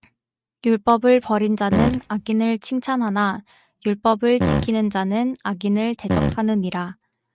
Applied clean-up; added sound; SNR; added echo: neural mask model RNNoise.